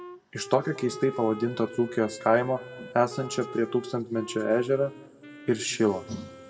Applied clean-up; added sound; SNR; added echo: none; Wind instrument, woodwind instrument; 16 dB; reverberation time 0.9 s.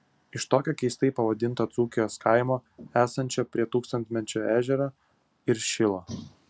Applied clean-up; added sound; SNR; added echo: none; none; none; none.